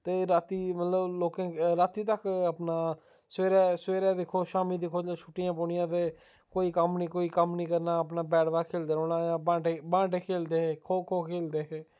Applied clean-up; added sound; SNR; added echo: none; none; none; none.